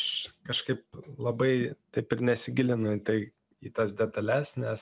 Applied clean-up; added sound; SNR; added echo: none; none; none; none.